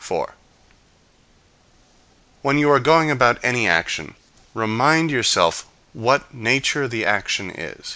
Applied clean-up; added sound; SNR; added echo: none; none; none; none.